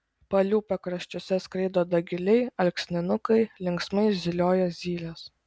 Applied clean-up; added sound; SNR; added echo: none; none; none; none.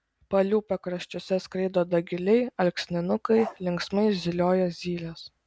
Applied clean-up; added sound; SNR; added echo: none; Bark; 13 dB; none.